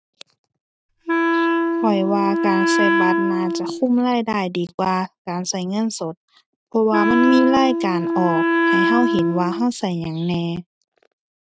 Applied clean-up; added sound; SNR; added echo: none; Wind instrument, woodwind instrument; -2 dB; none.